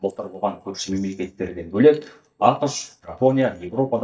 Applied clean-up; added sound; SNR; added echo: neural mask model DeepFilterNet 3.